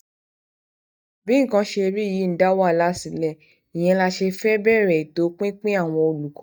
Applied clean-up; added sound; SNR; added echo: neural mask model DeepFilterNet 3.